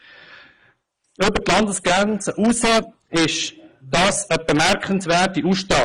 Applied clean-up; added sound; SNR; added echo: neural mask model Resemble Enhance denoiser.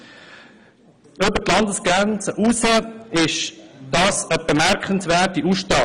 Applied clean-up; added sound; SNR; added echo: none; none; none; none.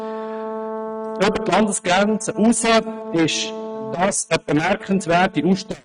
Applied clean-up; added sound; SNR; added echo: neural mask model RNNoise.